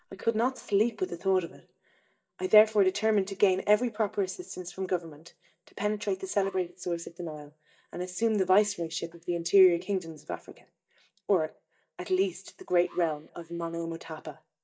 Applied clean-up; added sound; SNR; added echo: neural mask model DeepFilterNet 3.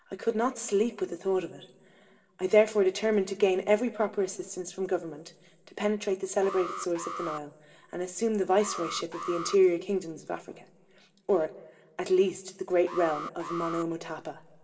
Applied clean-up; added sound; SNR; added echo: none; Alarm; 11 dB; reverberation time 1.4 s.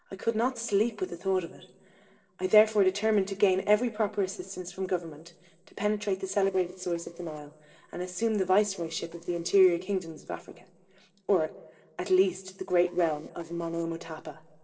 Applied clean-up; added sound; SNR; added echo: neural separator model SepFormer DNS4.